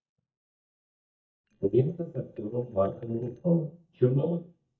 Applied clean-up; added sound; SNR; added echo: neural mask model DeepFilterNet 3.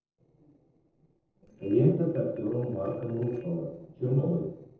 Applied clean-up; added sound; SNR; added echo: neural separator model SepFormer DNS4.